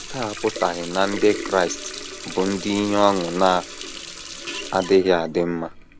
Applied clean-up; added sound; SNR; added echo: none; Water tap, faucet; 11 dB; none.